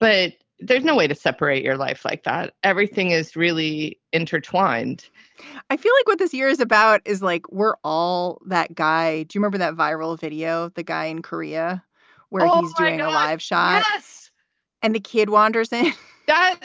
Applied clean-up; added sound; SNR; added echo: none; none; none; none.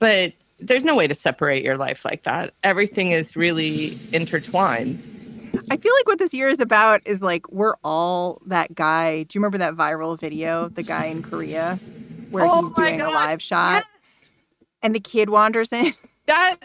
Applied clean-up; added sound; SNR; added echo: neural mask model RNNoise.